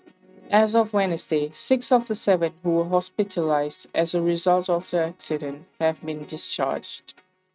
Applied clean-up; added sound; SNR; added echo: neural mask model RNNoise.